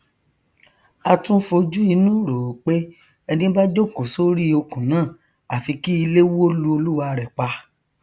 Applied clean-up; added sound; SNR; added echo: none; none; none; none.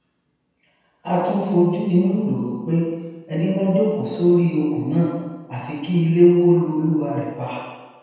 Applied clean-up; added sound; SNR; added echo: none; none; none; reverberation time 1.2 s.